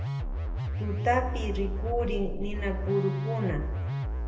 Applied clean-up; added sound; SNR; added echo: none; Musical instrument; -1 dB; reverberation time 0.8 s.